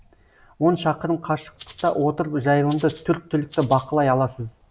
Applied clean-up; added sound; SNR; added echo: none; Rattle (instrument); 0 dB; none.